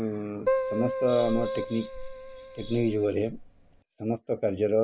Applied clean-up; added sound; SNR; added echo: none; Keyboard (musical); 4 dB; none.